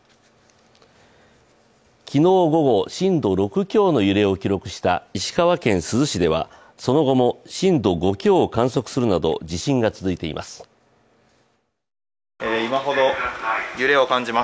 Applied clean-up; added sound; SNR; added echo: none; none; none; none.